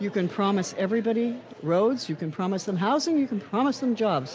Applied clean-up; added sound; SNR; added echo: none; none; none; none.